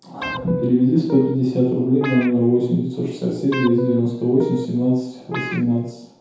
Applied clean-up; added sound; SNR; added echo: none; Guitar; 11 dB; reverberation time 0.8 s.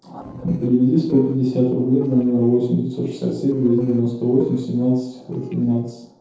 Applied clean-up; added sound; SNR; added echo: neural separator model SepFormer DNS4.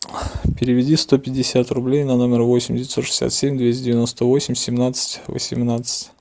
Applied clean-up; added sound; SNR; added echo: none; none; none; none.